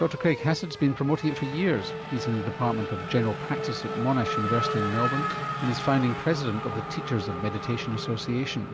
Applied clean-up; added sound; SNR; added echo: none; Race car, auto racing / Accelerating, revving, vroom; 5 dB; none.